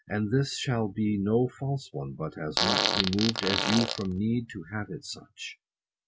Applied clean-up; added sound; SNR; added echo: none; Fart; -1 dB; none.